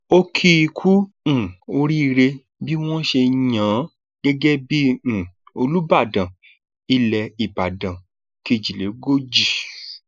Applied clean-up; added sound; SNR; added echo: neural mask model Resemble Enhance denoiser.